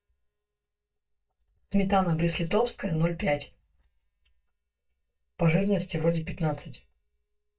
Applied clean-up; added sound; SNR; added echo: neural mask model DeepFilterNet 3.